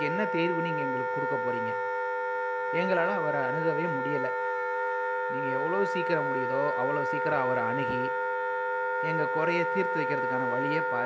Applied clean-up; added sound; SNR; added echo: none; Wind instrument, woodwind instrument; -3 dB; none.